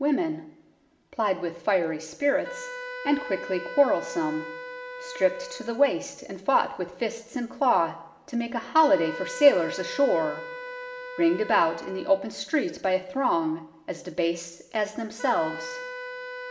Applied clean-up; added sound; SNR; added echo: none; Wind instrument, woodwind instrument; 14 dB; reverberation time 1.0 s.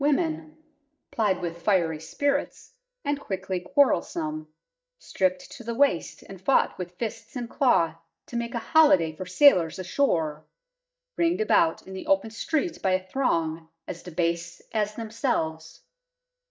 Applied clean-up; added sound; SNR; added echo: neural mask model DeepFilterNet 3.